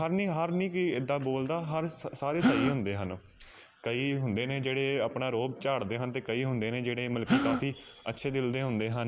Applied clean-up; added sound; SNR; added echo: none; Gasp; 2 dB; none.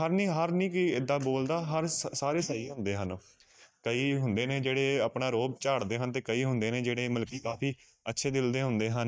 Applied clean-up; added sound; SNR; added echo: neural mask model DeepFilterNet 3.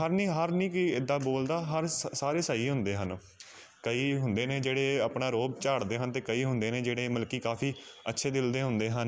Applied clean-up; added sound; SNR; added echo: none; none; none; none.